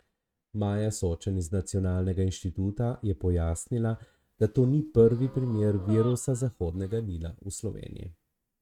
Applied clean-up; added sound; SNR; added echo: neural mask model RNNoise.